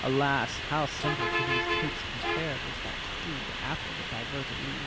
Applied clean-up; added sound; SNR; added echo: none; Bus; -1 dB; none.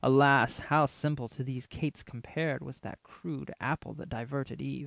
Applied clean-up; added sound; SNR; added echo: none; none; none; none.